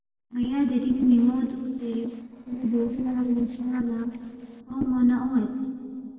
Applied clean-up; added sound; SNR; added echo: neural separator model SepFormer DNS4.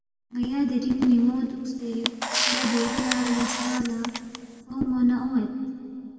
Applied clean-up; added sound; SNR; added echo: none; Camera; 4 dB; reverberation time 2.4 s.